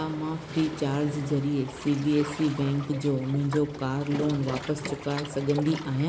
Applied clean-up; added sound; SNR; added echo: none; Waves, surf; 12 dB; none.